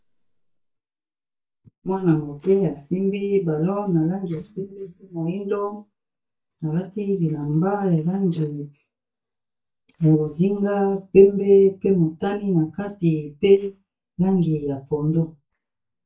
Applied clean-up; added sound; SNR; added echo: neural mask model DeepFilterNet 3.